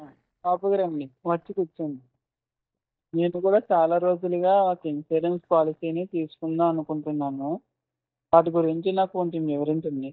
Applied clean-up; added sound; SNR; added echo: neural mask model DeepFilterNet 3.